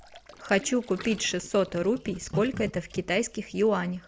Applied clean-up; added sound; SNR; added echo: none; Gurgling; 14 dB; none.